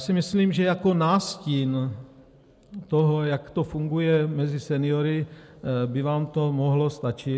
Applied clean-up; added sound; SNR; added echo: none; none; none; none.